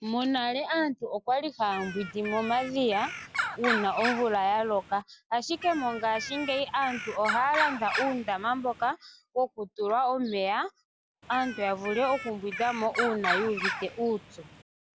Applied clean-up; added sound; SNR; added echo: none; Bird; 6 dB; none.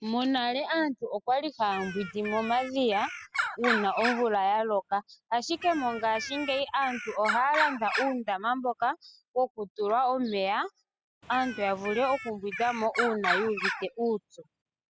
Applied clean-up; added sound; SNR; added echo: classical method spectral subtraction.